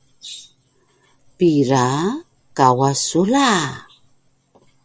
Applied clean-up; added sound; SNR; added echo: none; none; none; none.